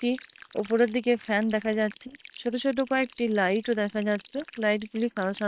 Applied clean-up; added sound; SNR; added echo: neural separator model SepFormer WHAM!.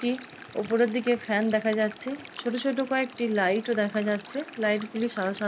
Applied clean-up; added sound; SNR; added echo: none; Stream; 19 dB; none.